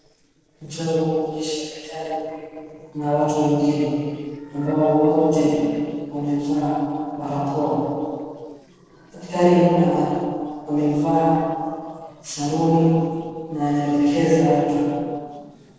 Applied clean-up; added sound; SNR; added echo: neural separator model SepFormer DNS4.